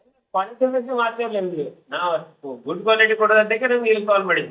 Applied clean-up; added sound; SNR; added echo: neural mask model DeepFilterNet 3.